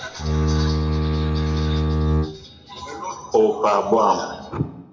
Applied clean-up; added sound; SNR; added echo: none; Bowed string instrument; -4 dB; reverberation time 0.6 s.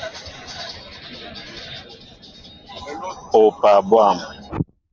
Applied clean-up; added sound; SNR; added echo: none; none; none; none.